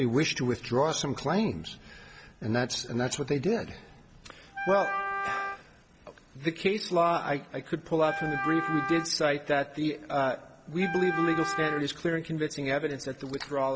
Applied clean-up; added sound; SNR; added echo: none; Wind instrument, woodwind instrument; 4 dB; none.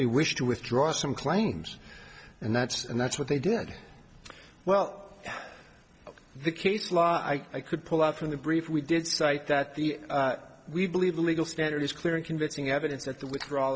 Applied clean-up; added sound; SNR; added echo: none; none; none; none.